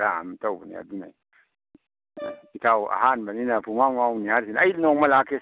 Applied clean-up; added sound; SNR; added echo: none; Brass instrument; 18 dB; none.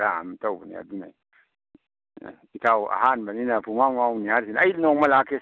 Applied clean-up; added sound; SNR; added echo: none; none; none; none.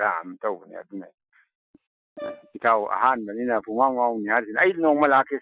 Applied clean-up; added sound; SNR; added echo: classical method Wiener filter.